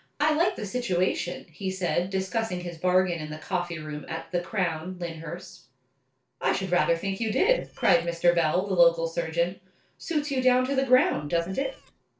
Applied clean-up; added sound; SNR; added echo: neural separator model SepFormer DNS4.